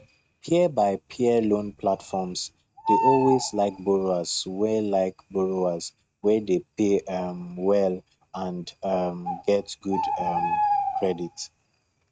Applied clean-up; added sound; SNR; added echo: neural mask model RNNoise.